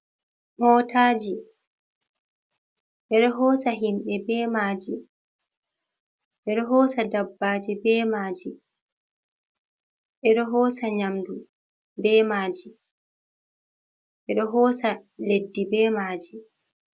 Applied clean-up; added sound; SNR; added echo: none; none; none; none.